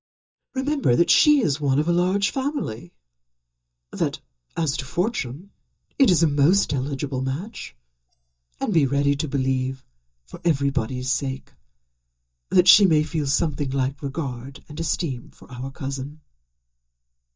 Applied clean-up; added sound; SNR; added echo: neural mask model DeepFilterNet 3.